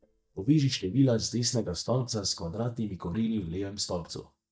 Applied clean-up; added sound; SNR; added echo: neural mask model DeepFilterNet 3.